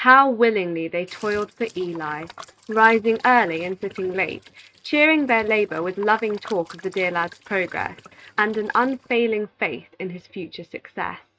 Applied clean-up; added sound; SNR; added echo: neural mask model RNNoise.